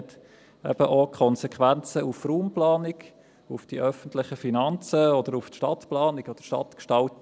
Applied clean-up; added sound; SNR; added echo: none; none; none; none.